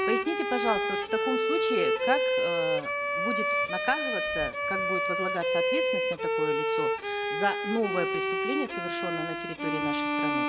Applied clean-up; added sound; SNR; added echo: none; Bowed string instrument; -5 dB; none.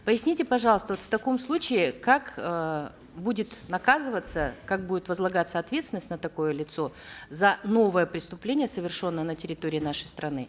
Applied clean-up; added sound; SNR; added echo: none; none; none; none.